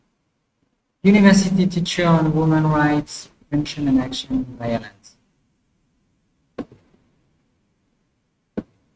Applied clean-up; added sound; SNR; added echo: neural mask model RNNoise.